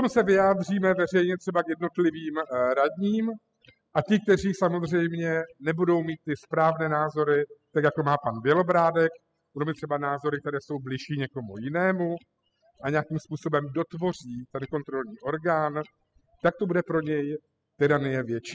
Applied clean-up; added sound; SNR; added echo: classical method spectral subtraction.